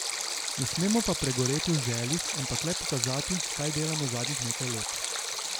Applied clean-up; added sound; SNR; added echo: none; Stream; 1 dB; none.